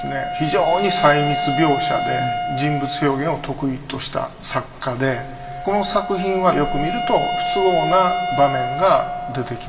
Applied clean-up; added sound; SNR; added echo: none; Wind instrument, woodwind instrument; 4 dB; reverberation time 2.0 s.